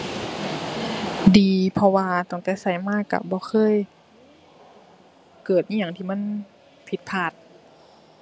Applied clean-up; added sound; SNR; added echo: none; none; none; none.